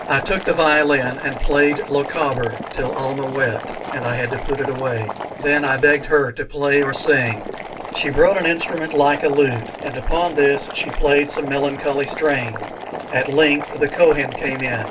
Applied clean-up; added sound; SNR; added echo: none; Boiling; 10 dB; reverberation time 0.2 s.